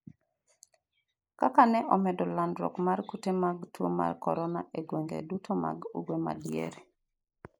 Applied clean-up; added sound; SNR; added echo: neural mask model Resemble Enhance denoiser.